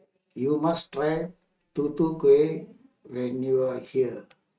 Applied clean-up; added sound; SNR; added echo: neural mask model RNNoise.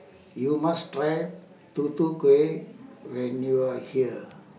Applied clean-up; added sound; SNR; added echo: none; none; none; none.